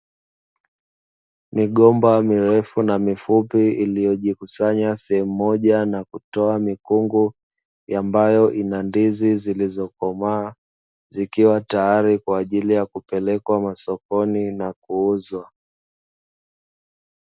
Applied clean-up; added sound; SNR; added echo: none; none; none; none.